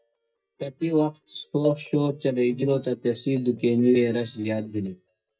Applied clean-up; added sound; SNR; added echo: neural mask model DeepFilterNet 3.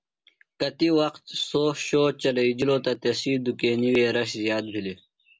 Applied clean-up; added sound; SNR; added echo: none; none; none; none.